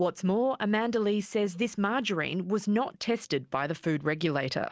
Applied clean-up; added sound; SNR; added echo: neural mask model Resemble Enhance denoiser.